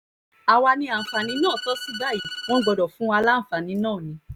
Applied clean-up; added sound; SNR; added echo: none; Bowed string instrument; 11 dB; none.